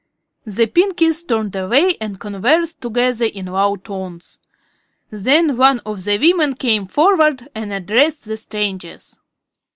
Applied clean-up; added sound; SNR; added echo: neural mask model Resemble Enhance denoiser.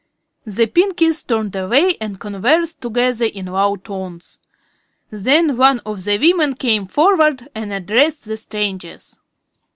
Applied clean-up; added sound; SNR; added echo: none; none; none; none.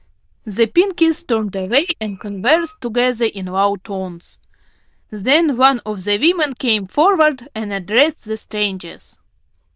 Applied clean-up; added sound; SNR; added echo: neural diffusion model UNIVERSE++.